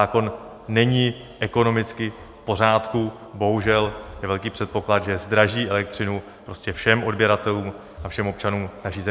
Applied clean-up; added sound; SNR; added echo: none; none; none; none.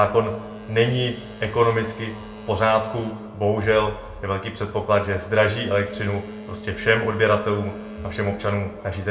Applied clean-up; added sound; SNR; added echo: none; Boat, Water vehicle; 15 dB; reverberation time 0.3 s.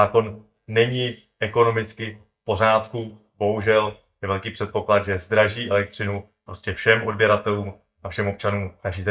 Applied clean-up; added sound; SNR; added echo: neural mask model DeepFilterNet 3.